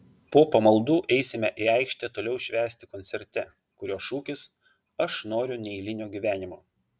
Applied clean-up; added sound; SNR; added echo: none; none; none; none.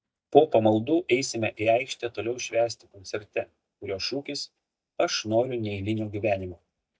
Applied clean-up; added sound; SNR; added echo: neural mask model DeepFilterNet 3.